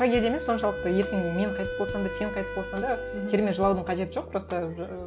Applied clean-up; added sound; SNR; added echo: none; Wind instrument, woodwind instrument; 8 dB; none.